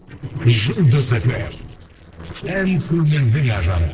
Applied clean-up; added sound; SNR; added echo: neural separator model SepFormer DNS4.